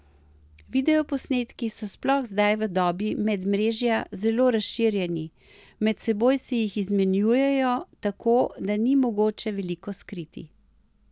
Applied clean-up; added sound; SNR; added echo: none; none; none; none.